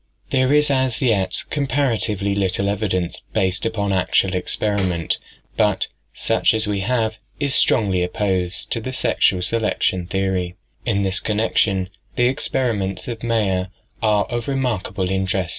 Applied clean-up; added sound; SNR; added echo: none; Tambourine; 1 dB; none.